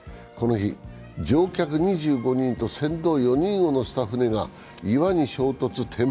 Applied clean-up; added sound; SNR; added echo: none; none; none; none.